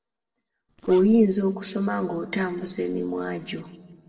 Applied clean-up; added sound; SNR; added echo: neural separator model SepFormer DNS4.